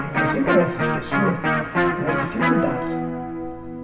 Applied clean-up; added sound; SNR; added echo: none; Electric guitar; -3 dB; reverberation time 0.2 s.